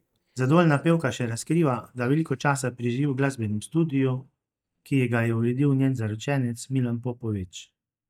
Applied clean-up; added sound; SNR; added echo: neural mask model DeepFilterNet 3.